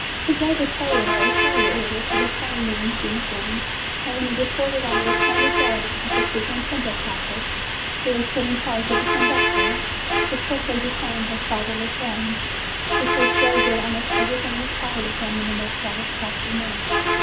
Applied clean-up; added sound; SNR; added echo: none; Bus; -4 dB; none.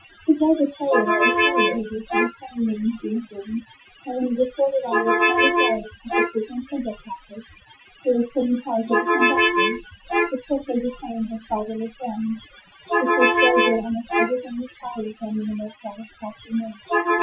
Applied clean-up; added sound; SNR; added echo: classical method Wiener filter.